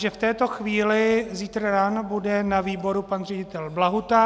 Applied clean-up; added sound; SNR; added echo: none; none; none; none.